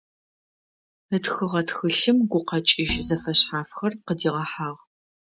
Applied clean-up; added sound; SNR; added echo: none; Bowed string instrument; 13 dB; none.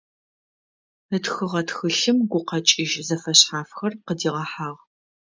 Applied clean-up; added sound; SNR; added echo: neural mask model Resemble Enhance denoiser.